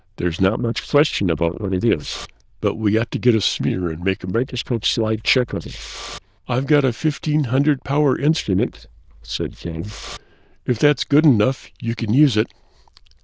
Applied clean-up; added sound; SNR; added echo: neural diffusion model UNIVERSE++.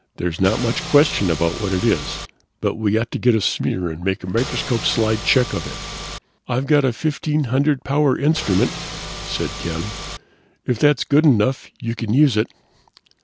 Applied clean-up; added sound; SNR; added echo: none; Engine / Car; 9 dB; none.